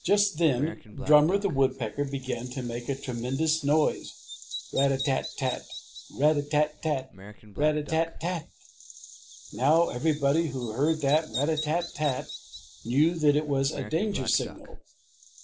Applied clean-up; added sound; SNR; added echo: none; Bird vocalization, bird call, bird song; 14 dB; none.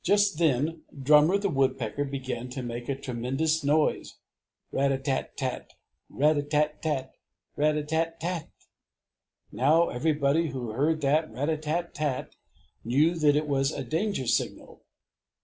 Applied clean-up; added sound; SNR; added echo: none; none; none; none.